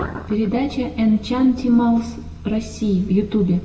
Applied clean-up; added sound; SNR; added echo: none; none; none; reverberation time 0.9 s.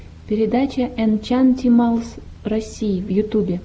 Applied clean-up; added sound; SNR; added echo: none; none; none; none.